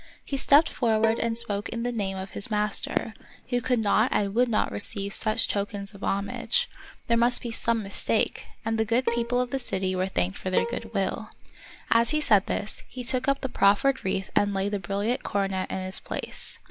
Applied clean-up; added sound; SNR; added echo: none; Fireworks + Bowed string instrument; 9 dB; none.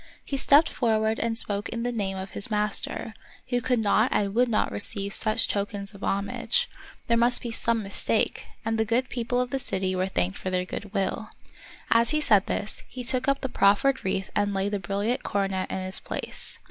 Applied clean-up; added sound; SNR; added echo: none; none; none; none.